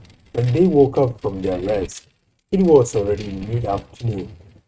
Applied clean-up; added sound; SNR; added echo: neural mask model RNNoise.